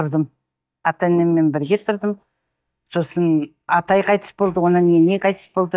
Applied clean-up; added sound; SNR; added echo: neural mask model DeepFilterNet 3.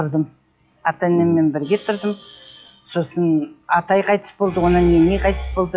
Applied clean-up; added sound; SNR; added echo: classical method log-MMSE.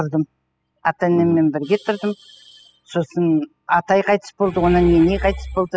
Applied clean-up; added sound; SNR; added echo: classical method spectral subtraction.